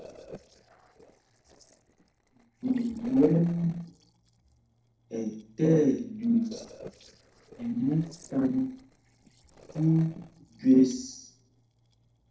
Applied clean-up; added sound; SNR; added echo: neural separator model SepFormer DNS4.